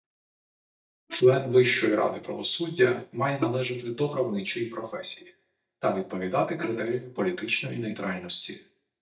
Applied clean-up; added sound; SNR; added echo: neural mask model DeepFilterNet 3.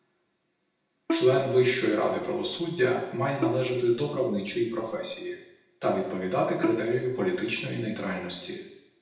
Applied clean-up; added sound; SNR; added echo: none; Bowed string instrument; 9 dB; reverberation time 0.8 s.